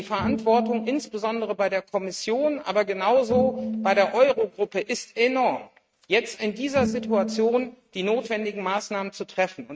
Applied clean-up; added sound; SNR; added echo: neural mask model RNNoise.